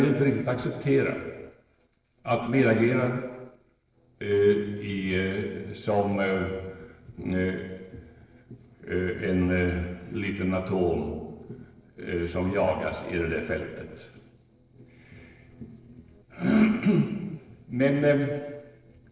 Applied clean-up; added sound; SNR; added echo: neural separator model SepFormer DNS4.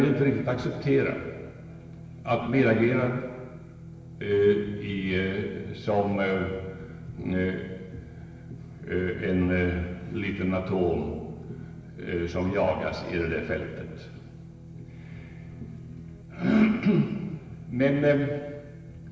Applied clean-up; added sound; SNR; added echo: none; Guitar; 15 dB; reverberation time 1.3 s.